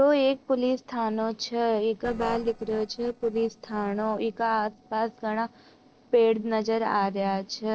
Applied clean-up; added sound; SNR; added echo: neural separator model SepFormer DNS4.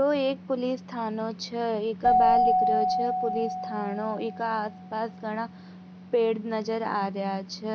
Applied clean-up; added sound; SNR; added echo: none; Keyboard (musical); 0 dB; none.